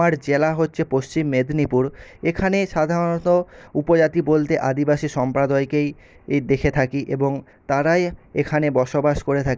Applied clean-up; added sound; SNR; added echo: none; none; none; none.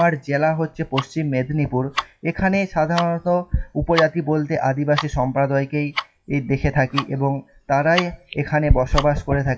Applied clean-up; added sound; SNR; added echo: classical method WPE with log-MMSE.